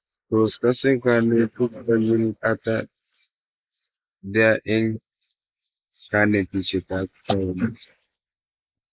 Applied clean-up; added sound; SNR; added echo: neural mask model Resemble Enhance denoiser.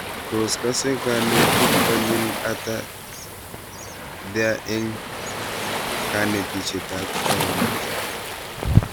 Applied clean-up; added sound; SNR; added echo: none; Waves, surf; -1 dB; none.